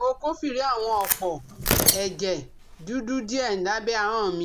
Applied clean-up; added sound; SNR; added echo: none; Tearing; 3 dB; none.